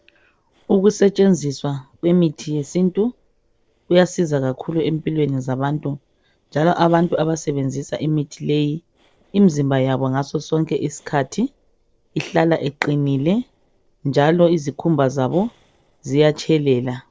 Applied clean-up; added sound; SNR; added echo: neural separator model SepFormer DNS4.